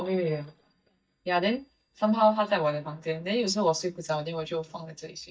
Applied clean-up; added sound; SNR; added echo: neural mask model DeepFilterNet 3.